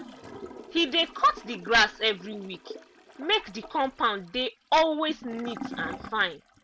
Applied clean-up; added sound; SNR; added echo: none; Toilet flush / Gurgling; 16 dB; none.